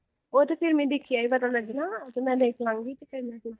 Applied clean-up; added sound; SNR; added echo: neural mask model DeepFilterNet 3.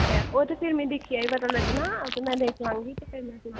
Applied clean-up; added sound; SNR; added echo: none; Dog; 3 dB; none.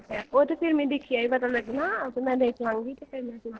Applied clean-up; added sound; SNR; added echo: neural separator model SepFormer DNS4.